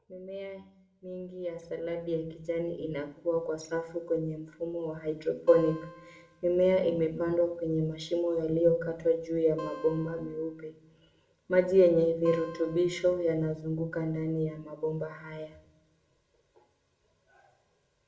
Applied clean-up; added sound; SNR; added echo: none; Acoustic guitar; 15 dB; reverberation time 0.5 s.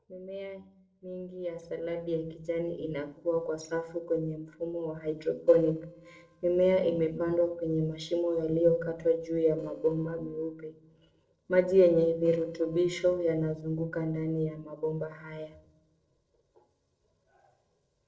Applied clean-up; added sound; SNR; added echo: neural separator model SepFormer DNS4.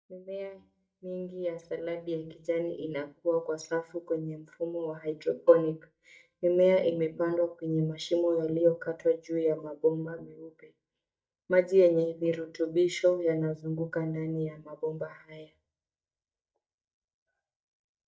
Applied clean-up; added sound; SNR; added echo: neural mask model DeepFilterNet 3.